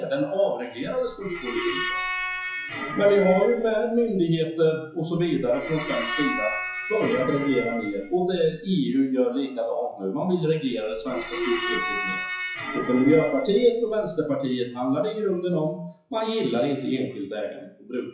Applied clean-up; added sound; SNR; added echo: classical method WPE with log-MMSE.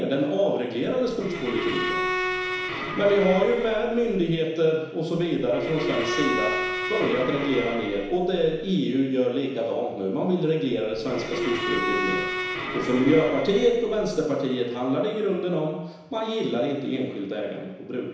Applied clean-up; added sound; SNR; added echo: none; Bowed string instrument; 5 dB; reverberation time 1.0 s.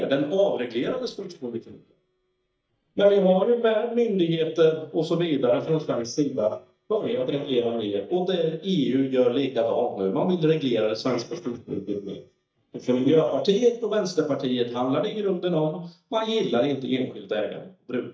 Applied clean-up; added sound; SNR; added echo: neural mask model DeepFilterNet 3.